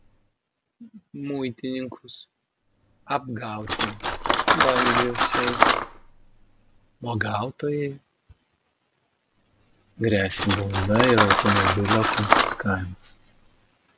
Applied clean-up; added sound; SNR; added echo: none; Cutlery, silverware; -2 dB; none.